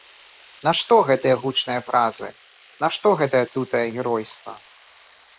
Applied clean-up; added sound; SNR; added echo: neural mask model Resemble Enhance denoiser.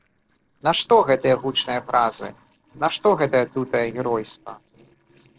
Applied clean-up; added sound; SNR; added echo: neural separator model SepFormer DNS4.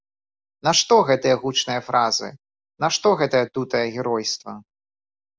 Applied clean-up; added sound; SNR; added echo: none; none; none; none.